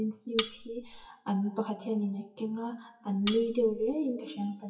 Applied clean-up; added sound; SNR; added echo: classical method WPE with log-MMSE.